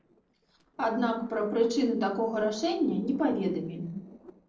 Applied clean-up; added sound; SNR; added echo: neural separator model SepFormer DNS4.